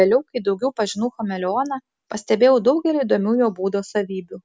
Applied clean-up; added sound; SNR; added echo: none; none; none; none.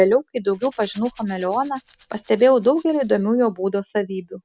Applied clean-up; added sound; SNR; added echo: none; Rattle / Rattle (instrument); 18 dB; none.